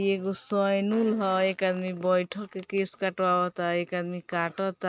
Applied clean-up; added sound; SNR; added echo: neural mask model RNNoise.